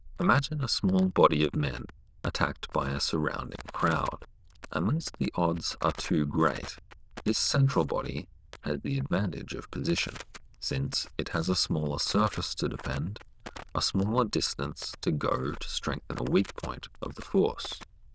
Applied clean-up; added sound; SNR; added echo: neural diffusion model UNIVERSE++.